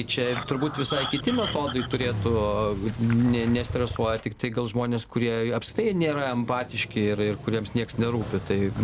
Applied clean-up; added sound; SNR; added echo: none; Motorcycle; 11 dB; none.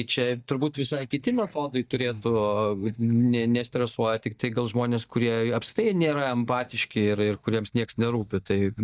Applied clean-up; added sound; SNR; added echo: neural mask model DeepFilterNet 3.